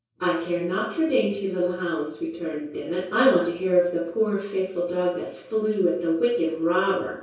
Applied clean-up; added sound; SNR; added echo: none; none; none; reverberation time 0.6 s.